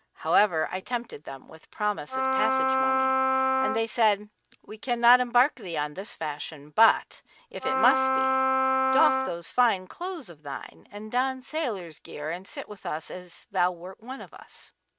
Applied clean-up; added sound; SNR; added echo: neural mask model RNNoise.